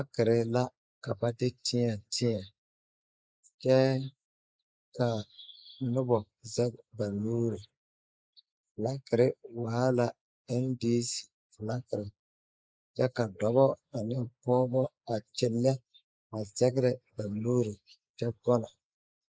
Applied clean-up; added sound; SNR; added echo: neural mask model Resemble Enhance denoiser.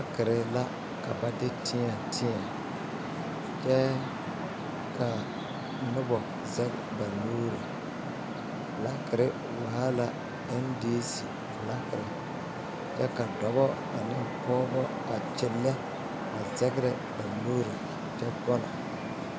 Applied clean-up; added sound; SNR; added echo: none; Traffic noise, roadway noise; 3 dB; none.